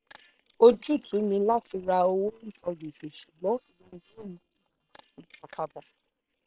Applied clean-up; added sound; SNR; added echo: neural separator model SepFormer WHAM!.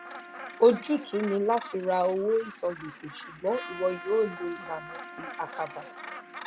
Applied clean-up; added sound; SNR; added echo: none; Gull, seagull + Trumpet; 13 dB; none.